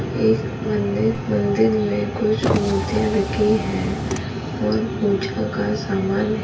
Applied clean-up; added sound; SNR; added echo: none; Car; 5 dB; reverberation time 0.3 s.